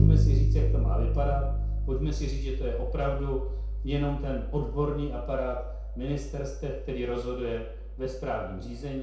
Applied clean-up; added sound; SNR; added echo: none; Bass guitar; -5 dB; reverberation time 0.5 s.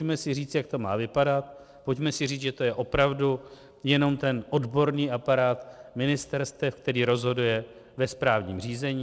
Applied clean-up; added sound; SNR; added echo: none; none; none; none.